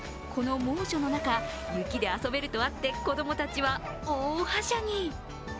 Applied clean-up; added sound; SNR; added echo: none; Fowl; 19 dB; none.